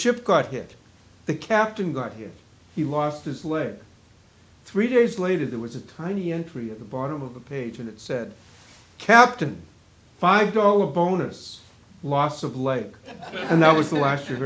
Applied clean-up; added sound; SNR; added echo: none; none; none; none.